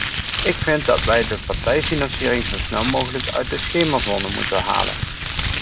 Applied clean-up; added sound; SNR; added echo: none; Crumpling, crinkling; 3 dB; none.